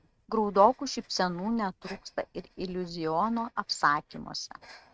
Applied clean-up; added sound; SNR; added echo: neural mask model RNNoise.